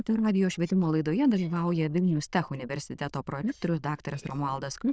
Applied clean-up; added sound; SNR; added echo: neural diffusion model UNIVERSE++.